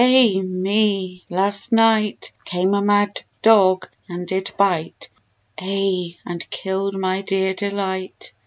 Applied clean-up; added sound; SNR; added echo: none; none; none; none.